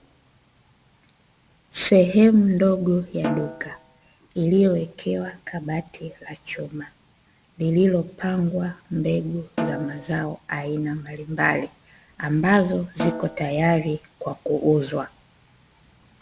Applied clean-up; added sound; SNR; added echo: none; Snare drum; 11 dB; none.